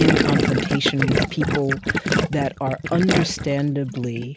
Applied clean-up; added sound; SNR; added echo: none; Gurgling; -1 dB; none.